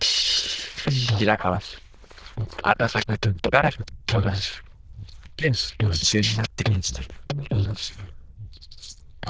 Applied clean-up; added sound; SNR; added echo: neural diffusion model UNIVERSE++.